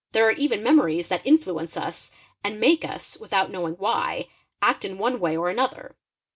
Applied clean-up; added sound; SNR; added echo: none; none; none; none.